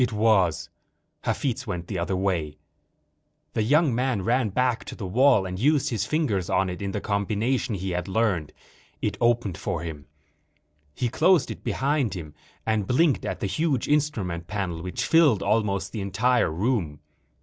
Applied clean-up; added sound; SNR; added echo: none; none; none; none.